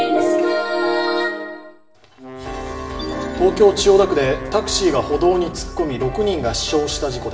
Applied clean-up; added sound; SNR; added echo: none; Wind instrument, woodwind instrument; 16 dB; reverberation time 0.8 s.